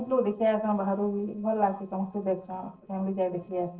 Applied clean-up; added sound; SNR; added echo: neural separator model SepFormer DNS4.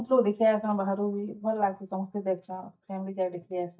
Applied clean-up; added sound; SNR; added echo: neural mask model DeepFilterNet 3.